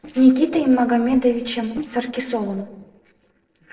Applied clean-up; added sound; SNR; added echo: neural separator model SepFormer DNS4.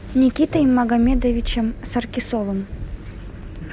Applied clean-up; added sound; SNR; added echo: none; none; none; none.